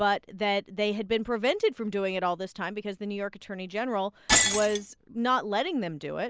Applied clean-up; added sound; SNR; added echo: none; Shatter; 5 dB; none.